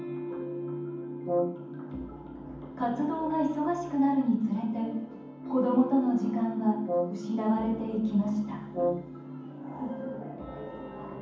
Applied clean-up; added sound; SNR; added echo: none; Brass instrument; 3 dB; reverberation time 1.2 s.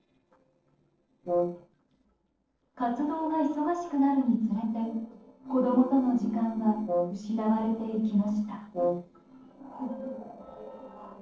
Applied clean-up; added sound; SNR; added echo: neural separator model SepFormer DNS4.